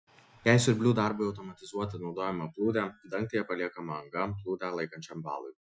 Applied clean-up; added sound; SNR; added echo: classical method Wiener filter.